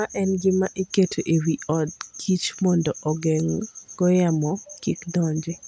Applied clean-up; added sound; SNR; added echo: none; none; none; none.